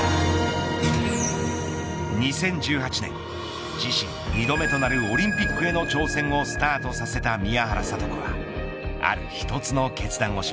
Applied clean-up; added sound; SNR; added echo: none; none; none; none.